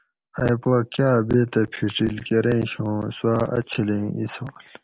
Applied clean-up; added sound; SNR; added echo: none; none; none; none.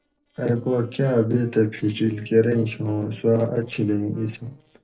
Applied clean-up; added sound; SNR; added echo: neural separator model SepFormer DNS4.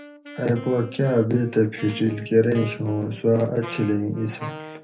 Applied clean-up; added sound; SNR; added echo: none; Wind instrument, woodwind instrument; 16 dB; reverberation time 0.3 s.